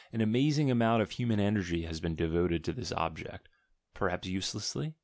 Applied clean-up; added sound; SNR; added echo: none; none; none; none.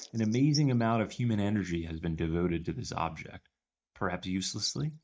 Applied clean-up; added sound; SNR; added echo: neural mask model DeepFilterNet 3.